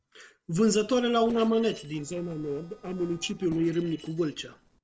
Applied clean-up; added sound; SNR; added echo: neural separator model SepFormer DNS4.